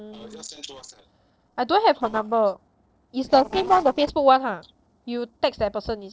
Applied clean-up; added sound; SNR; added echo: neural separator model SepFormer DNS4.